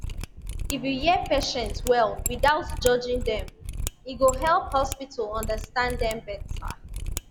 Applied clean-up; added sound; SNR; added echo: none; Mechanisms; 7 dB; none.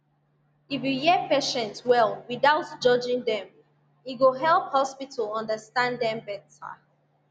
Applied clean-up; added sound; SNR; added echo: none; none; none; none.